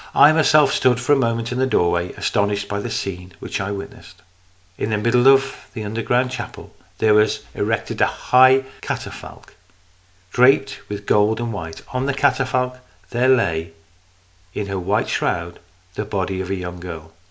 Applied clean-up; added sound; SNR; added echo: none; none; none; none.